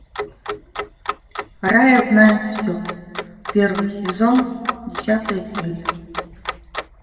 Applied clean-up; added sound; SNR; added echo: none; Clock; 10 dB; reverberation time 1.5 s.